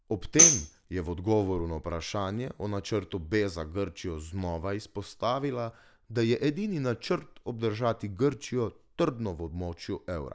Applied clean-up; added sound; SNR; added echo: none; Tambourine; -5 dB; none.